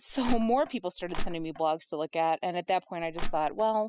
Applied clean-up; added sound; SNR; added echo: classical method spectral subtraction.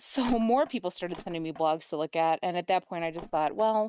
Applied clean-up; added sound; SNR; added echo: neural mask model RNNoise.